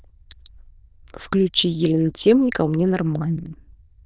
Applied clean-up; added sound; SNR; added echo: neural diffusion model UNIVERSE++.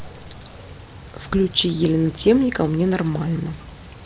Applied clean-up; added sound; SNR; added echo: none; Rain; 18 dB; none.